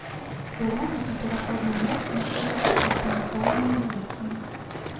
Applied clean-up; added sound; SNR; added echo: none; Skateboard; -1 dB; reverberation time 0.8 s.